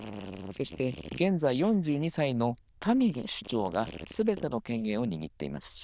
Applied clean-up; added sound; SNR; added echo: neural diffusion model UNIVERSE++.